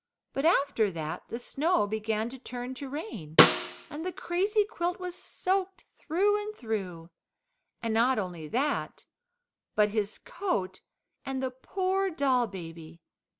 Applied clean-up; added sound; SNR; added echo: none; Snare drum; -3 dB; none.